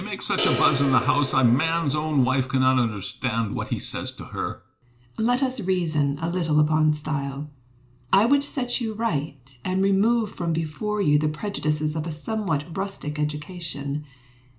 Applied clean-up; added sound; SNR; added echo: none; Crash cymbal; 7 dB; reverberation time 0.4 s.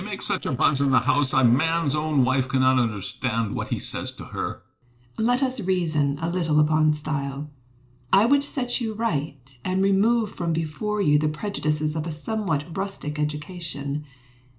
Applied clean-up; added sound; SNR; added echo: neural separator model SepFormer DNS4.